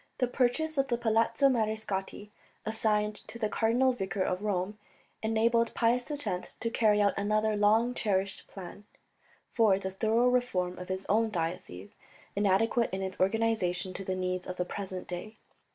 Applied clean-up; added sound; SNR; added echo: none; none; none; none.